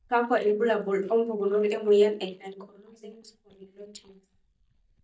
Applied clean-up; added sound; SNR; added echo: neural mask model DeepFilterNet 3.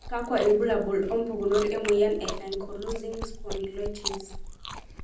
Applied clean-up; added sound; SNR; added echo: none; Chewing, mastication; 10 dB; reverberation time 0.6 s.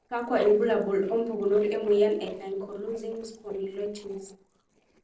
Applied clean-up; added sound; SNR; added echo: neural separator model SepFormer DNS4.